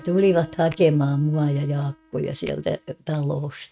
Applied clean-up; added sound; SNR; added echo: neural mask model RNNoise.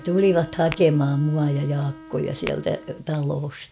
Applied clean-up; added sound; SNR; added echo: none; Bowed string instrument + Tap / Glass; 17 dB; none.